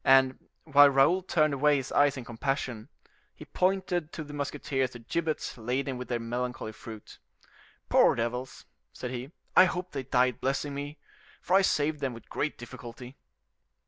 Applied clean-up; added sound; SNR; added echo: none; none; none; none.